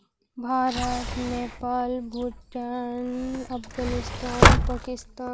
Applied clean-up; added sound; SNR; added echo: none; Sliding door; -3 dB; none.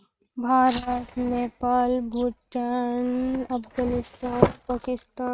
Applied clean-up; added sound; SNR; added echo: neural mask model RNNoise.